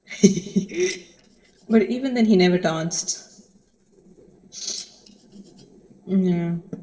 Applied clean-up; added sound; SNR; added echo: neural separator model SepFormer DNS4.